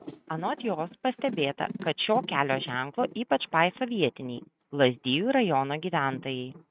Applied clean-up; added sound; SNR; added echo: neural mask model RNNoise.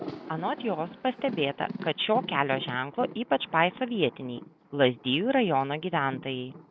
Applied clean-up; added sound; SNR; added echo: none; Thunder; 14 dB; none.